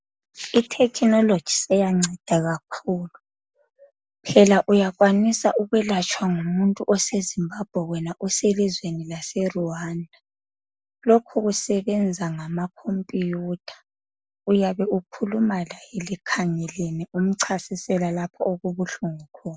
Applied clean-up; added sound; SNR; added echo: none; none; none; none.